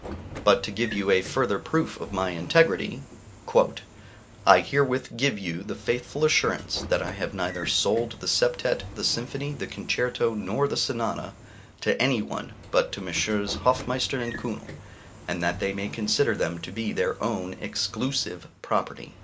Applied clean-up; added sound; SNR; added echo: none; Sliding door / Train; 16 dB; none.